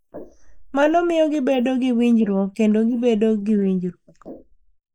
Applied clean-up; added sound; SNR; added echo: neural mask model Resemble Enhance denoiser.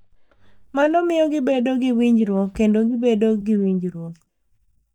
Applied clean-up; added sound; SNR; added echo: neural mask model DeepFilterNet 3.